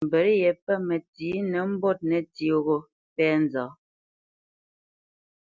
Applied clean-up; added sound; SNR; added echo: none; none; none; none.